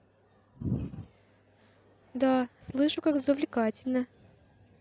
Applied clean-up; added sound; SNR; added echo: none; none; none; none.